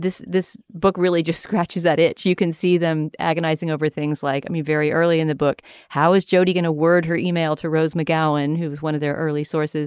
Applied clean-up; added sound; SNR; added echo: none; none; none; none.